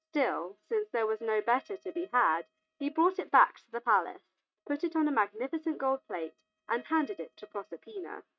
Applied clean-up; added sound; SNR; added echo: neural mask model RNNoise.